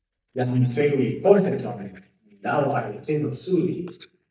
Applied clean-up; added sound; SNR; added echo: neural mask model DeepFilterNet 3.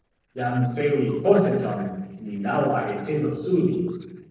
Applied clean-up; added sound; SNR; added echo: neural separator model SepFormer DNS4.